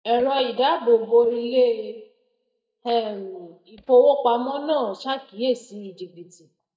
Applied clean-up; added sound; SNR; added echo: neural mask model DeepFilterNet 3.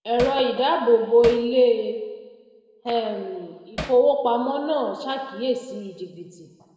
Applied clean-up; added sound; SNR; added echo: none; Hammer; 11 dB; reverberation time 1.6 s.